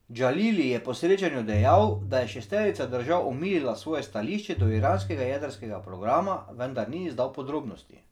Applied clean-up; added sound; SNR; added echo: none; Bowed string instrument; 6 dB; none.